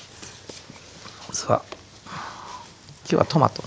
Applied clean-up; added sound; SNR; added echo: none; none; none; none.